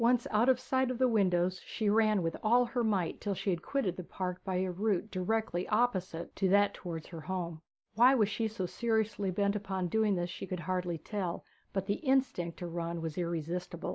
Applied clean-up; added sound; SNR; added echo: none; none; none; none.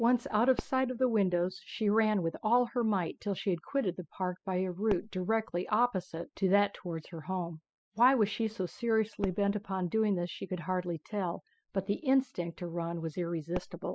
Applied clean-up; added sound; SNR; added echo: classical method spectral subtraction.